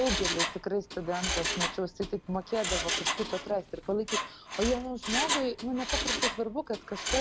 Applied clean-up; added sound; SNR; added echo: none; Mechanisms; 1 dB; none.